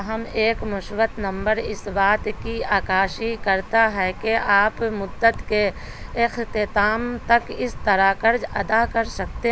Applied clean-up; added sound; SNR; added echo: none; none; none; none.